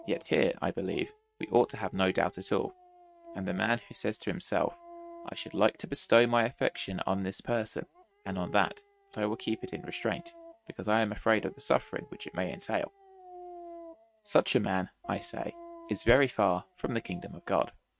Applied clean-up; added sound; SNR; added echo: neural mask model RNNoise.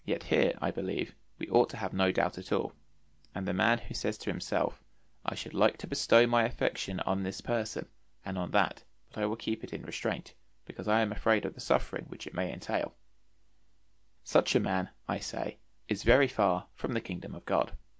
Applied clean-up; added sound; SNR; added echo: none; none; none; none.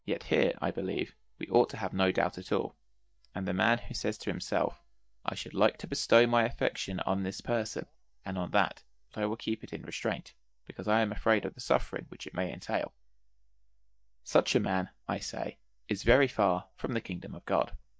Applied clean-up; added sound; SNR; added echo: neural mask model DeepFilterNet 3.